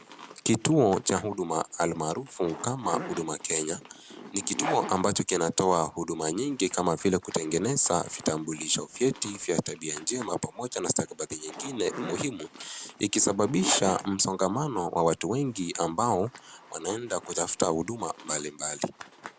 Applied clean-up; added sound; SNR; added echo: none; Zipper (clothing); 14 dB; none.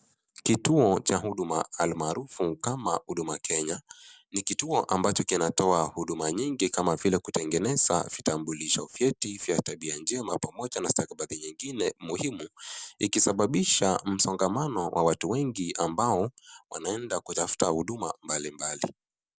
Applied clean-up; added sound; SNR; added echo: none; none; none; none.